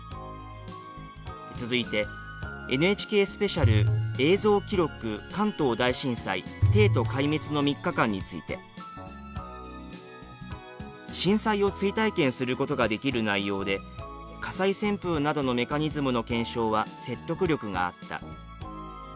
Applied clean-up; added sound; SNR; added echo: none; Bowed string instrument; 0 dB; none.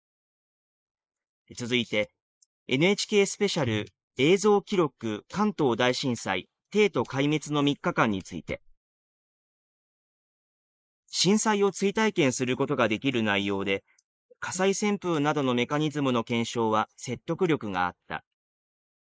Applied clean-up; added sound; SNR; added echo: neural mask model Resemble Enhance denoiser.